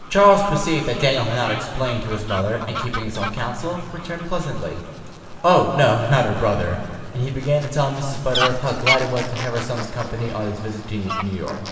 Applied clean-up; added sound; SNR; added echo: none; Fowl; 10 dB; reverberation time 2.5 s.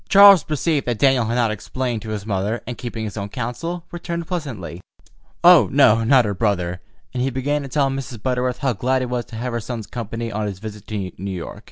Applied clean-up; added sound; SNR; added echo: none; none; none; none.